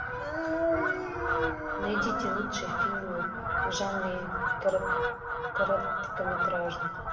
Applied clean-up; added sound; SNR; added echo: none; Fowl; -2 dB; reverberation time 0.8 s.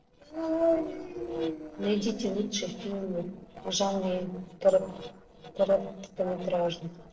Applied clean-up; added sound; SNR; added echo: neural separator model SepFormer DNS4.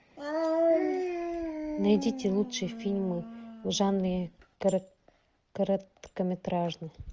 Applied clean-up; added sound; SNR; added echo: none; none; none; none.